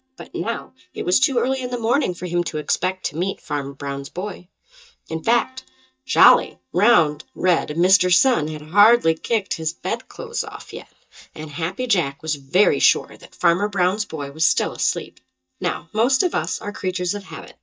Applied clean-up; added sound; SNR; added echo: neural mask model DeepFilterNet 3.